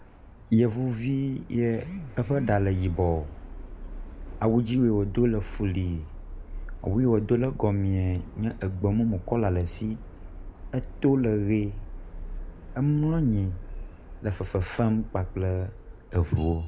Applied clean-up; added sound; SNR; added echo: none; Subway, metro, underground; 12 dB; none.